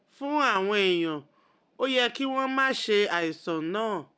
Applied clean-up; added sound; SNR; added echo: none; none; none; none.